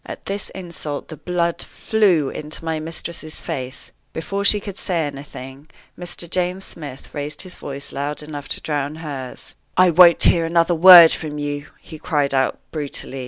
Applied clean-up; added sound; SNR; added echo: none; none; none; none.